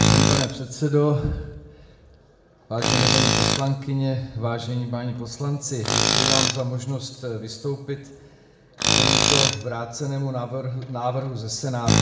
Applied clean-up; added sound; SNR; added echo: none; Tools; -2 dB; reverberation time 0.8 s.